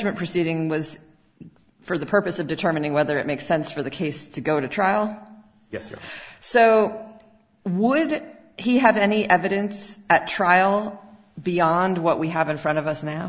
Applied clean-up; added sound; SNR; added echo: none; none; none; none.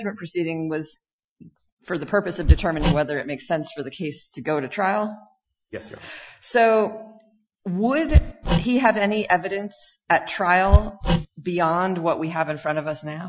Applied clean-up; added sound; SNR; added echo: classical method Wiener filter.